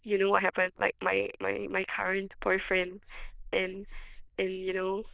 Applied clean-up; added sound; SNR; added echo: neural diffusion model UNIVERSE++.